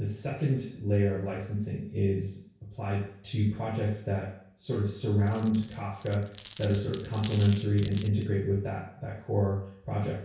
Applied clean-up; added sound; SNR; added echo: none; Glass; 20 dB; reverberation time 0.6 s.